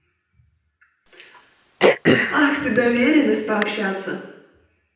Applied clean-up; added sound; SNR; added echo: none; Cough; 0 dB; reverberation time 0.9 s.